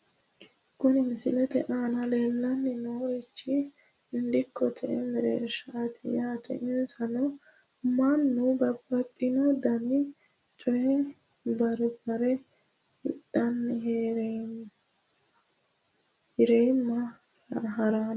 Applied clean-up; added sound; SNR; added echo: none; none; none; none.